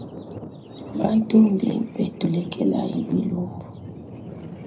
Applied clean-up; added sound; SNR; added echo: none; Thunder; 12 dB; reverberation time 0.5 s.